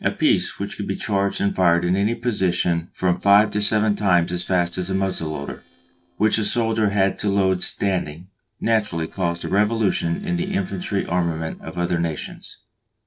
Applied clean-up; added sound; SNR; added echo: neural separator model SepFormer DNS4.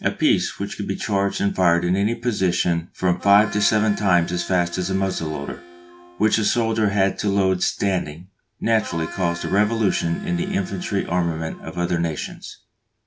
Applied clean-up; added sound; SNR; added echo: none; Harmonica; 17 dB; none.